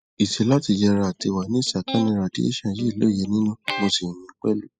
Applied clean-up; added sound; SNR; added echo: classical method spectral subtraction.